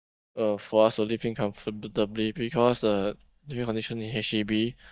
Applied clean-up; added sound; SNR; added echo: neural mask model DeepFilterNet 3.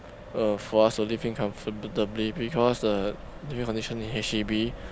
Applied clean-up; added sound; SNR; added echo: none; Accelerating, revving, vroom; 14 dB; none.